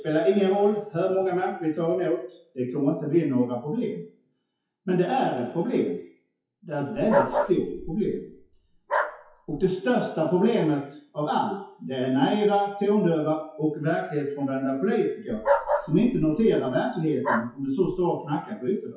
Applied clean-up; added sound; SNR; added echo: classical method WPE with log-MMSE.